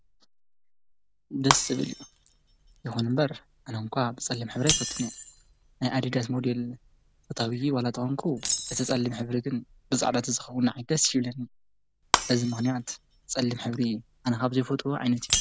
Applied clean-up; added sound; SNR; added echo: none; Shatter; 6 dB; none.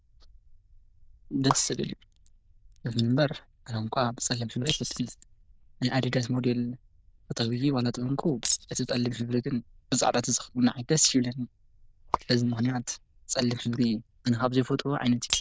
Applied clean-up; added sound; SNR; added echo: neural diffusion model UNIVERSE++.